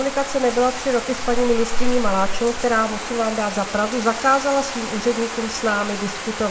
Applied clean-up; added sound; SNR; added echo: none; Bathtub (filling or washing); 3 dB; reverberation time 0.5 s.